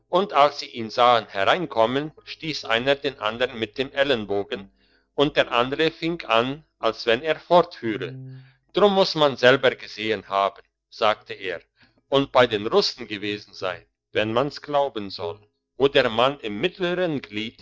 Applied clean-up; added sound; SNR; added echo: neural mask model DeepFilterNet 3.